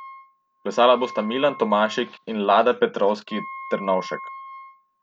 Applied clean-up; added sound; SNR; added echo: none; Wind instrument, woodwind instrument; 16 dB; none.